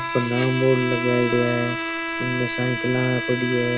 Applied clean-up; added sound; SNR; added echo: none; Bowed string instrument; 4 dB; none.